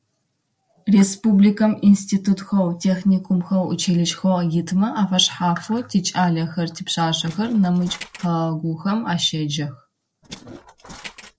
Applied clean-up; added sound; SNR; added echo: neural separator model SepFormer DNS4.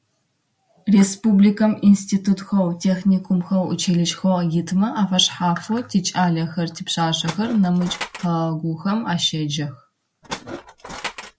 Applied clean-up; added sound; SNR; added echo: none; Tools; 13 dB; none.